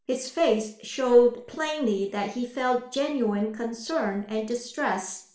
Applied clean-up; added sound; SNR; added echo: none; none; none; reverberation time 0.5 s.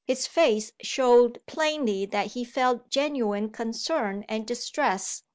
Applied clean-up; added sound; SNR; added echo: none; none; none; none.